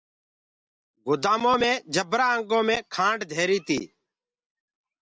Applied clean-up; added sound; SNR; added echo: none; none; none; none.